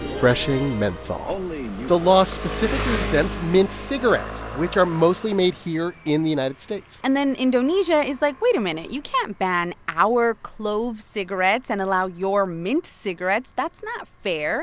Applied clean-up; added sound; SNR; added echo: none; Engine; 13 dB; none.